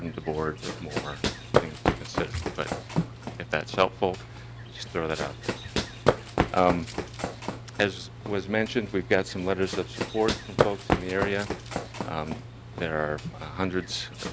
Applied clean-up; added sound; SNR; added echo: none; Run; 1 dB; none.